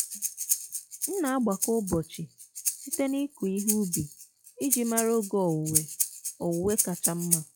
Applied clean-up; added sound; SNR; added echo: classical method log-MMSE.